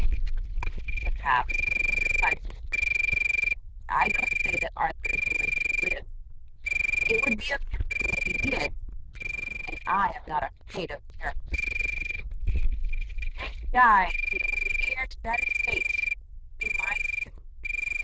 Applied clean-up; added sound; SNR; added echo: neural diffusion model UNIVERSE++.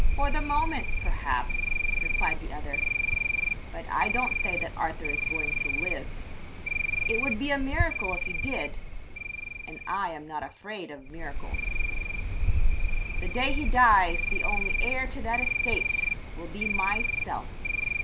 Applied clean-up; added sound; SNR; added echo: none; Cricket; -5 dB; none.